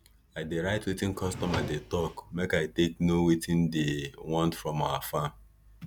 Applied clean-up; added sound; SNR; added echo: none; Drawer open or close; 9 dB; none.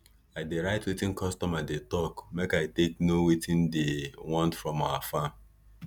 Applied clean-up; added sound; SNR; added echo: none; none; none; none.